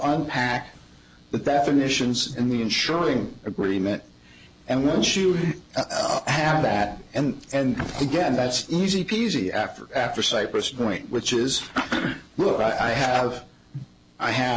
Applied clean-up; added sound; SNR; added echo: none; none; none; none.